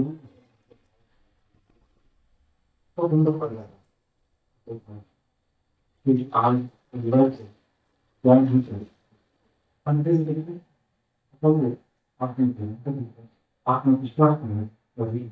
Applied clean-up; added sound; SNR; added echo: neural mask model DeepFilterNet 3.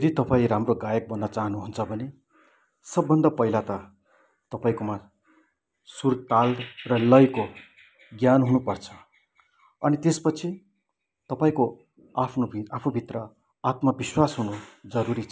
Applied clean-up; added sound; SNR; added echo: none; none; none; none.